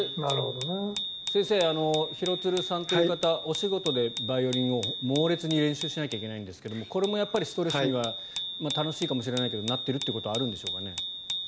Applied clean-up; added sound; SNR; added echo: none; Bicycle bell; 6 dB; none.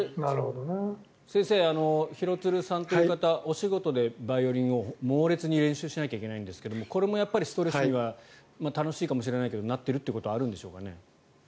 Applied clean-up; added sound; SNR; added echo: none; none; none; none.